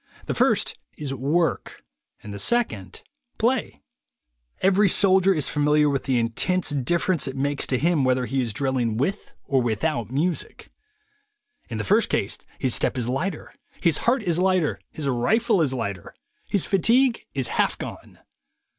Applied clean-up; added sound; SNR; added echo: none; none; none; none.